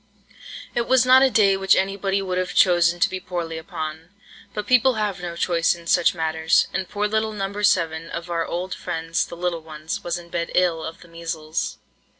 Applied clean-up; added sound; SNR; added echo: none; none; none; none.